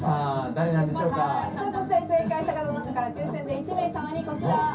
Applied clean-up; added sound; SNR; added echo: none; Bowed string instrument; 17 dB; reverberation time 0.3 s.